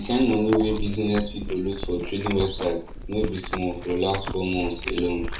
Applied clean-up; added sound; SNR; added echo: none; Chewing, mastication; 7 dB; reverberation time 0.4 s.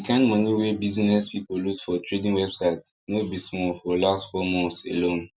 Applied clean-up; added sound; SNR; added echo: none; none; none; none.